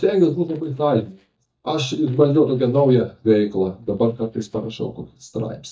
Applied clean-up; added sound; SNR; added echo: neural mask model DeepFilterNet 3.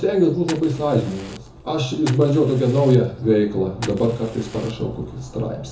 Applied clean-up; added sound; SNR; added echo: none; Fire; 20 dB; reverberation time 0.6 s.